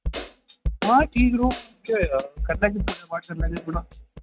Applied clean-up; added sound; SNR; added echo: neural mask model RNNoise.